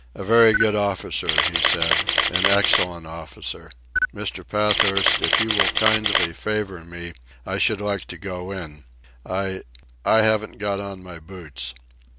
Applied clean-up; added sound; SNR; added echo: none; Camera; -3 dB; none.